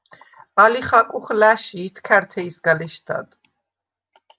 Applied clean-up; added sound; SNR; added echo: none; none; none; none.